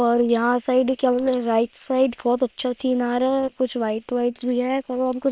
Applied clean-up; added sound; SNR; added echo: neural separator model SepFormer WHAM!.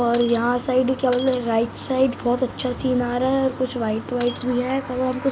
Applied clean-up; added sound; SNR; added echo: none; Shatter; 17 dB; none.